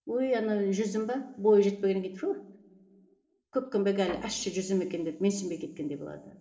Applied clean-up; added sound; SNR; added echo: neural separator model SepFormer DNS4.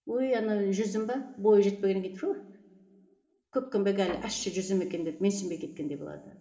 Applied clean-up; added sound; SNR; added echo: none; Guitar; 17 dB; reverberation time 2.6 s.